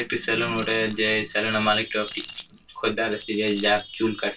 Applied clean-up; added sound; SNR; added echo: none; Keys jangling; 7 dB; reverberation time 0.2 s.